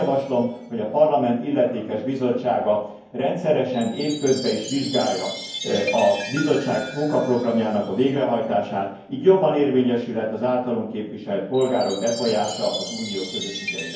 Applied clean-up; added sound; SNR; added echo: none; Chime; 14 dB; reverberation time 0.9 s.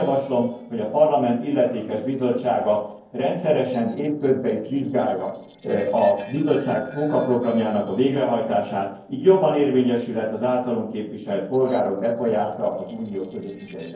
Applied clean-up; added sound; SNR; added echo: neural separator model SepFormer DNS4.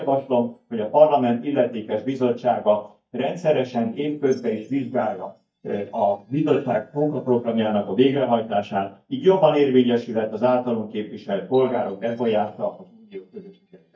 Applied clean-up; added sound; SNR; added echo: neural mask model DeepFilterNet 3.